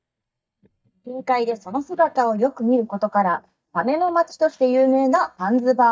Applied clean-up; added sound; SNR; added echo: neural mask model DeepFilterNet 3.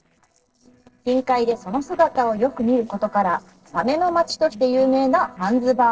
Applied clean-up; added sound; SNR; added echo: neural separator model SepFormer DNS4.